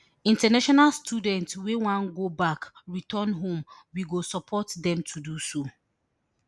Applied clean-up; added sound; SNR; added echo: none; none; none; none.